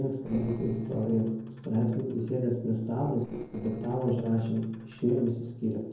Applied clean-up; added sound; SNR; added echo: neural separator model SepFormer DNS4.